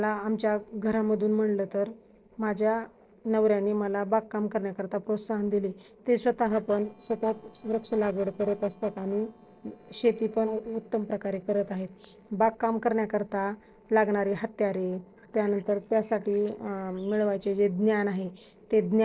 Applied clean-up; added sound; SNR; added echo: neural separator model SepFormer DNS4.